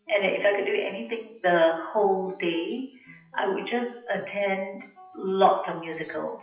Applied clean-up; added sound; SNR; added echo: classical method WPE with log-MMSE.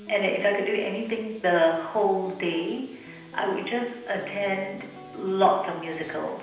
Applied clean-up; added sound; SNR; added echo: none; Guitar; 19 dB; reverberation time 0.9 s.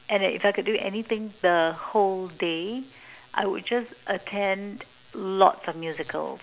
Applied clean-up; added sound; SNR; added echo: none; none; none; none.